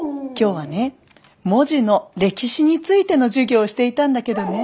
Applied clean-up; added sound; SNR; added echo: none; Dog; 15 dB; none.